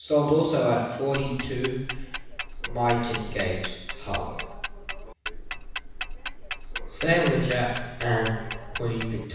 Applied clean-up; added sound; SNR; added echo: none; Tick-tock; 6 dB; reverberation time 1.1 s.